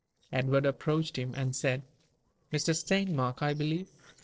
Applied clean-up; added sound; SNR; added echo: neural separator model SepFormer DNS4.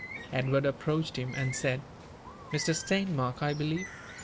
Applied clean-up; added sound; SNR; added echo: none; Bird; 12 dB; none.